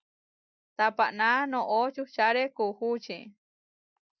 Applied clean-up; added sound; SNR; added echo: none; none; none; none.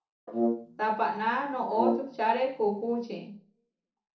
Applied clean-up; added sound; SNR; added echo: neural separator model SepFormer DNS4.